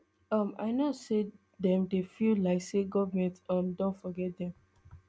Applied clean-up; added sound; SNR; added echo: none; none; none; none.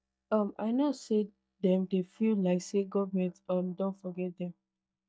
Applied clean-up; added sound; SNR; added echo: neural mask model DeepFilterNet 3.